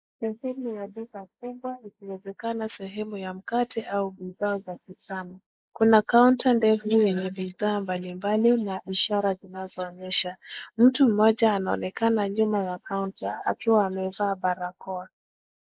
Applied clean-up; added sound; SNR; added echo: neural mask model Resemble Enhance denoiser.